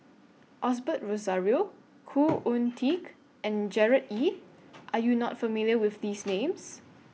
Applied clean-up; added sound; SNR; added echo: none; none; none; none.